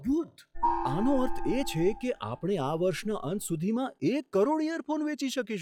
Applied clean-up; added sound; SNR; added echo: classical method log-MMSE.